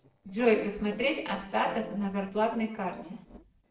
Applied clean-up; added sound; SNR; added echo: neural separator model SepFormer DNS4.